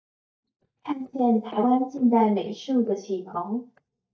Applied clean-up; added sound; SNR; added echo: neural mask model DeepFilterNet 3.